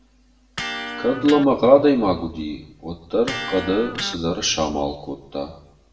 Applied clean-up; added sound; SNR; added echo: none; Electric guitar; 13 dB; reverberation time 0.7 s.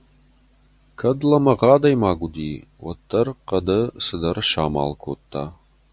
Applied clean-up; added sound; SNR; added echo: none; none; none; none.